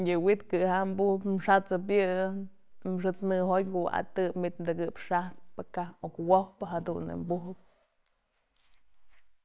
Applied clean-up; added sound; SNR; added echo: neural mask model Resemble Enhance denoiser.